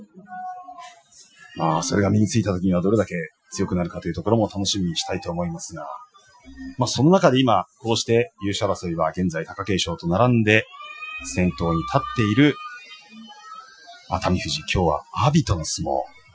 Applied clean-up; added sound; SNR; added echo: classical method Wiener filter.